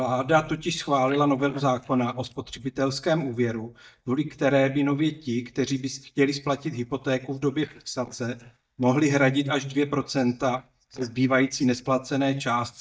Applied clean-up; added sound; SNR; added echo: neural mask model DeepFilterNet 3.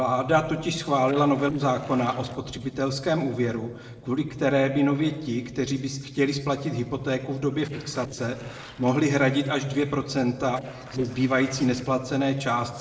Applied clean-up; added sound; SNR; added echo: neural separator model SepFormer DNS4.